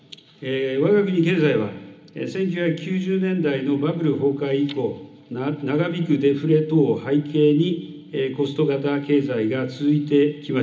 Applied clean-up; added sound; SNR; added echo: none; none; none; reverberation time 0.4 s.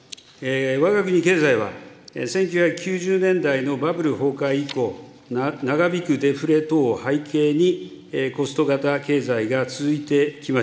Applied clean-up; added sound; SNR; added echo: none; none; none; none.